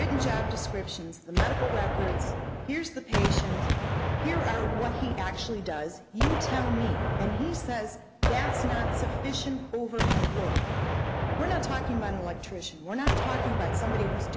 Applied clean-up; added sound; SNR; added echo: none; Gunshot, gunfire; -4 dB; none.